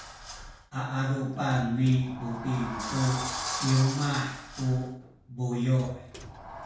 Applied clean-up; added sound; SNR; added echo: none; Sliding door; 10 dB; reverberation time 0.6 s.